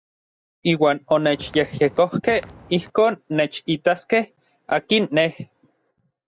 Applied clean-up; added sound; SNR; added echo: none; Walk, footsteps; 20 dB; none.